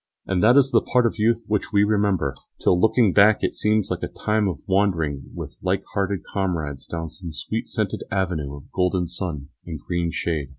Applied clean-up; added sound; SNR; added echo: none; none; none; none.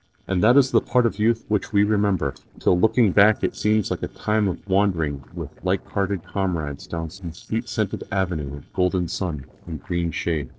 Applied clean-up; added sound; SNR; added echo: neural separator model SepFormer DNS4.